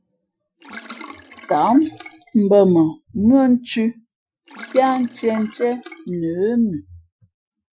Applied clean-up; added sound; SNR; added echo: classical method Wiener filter.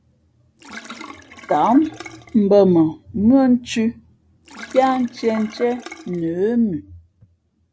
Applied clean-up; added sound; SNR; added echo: none; Sink (filling or washing); 19 dB; none.